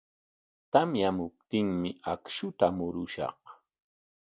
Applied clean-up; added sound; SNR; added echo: none; none; none; none.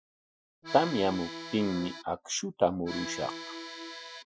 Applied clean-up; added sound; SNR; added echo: classical method Wiener filter.